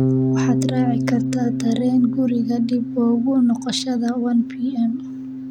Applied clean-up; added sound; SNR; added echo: none; Bass guitar; 3 dB; none.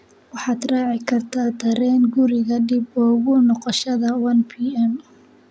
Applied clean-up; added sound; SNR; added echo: none; none; none; none.